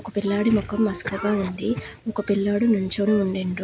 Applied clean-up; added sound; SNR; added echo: none; Cough + Wind instrument, woodwind instrument; 15 dB; none.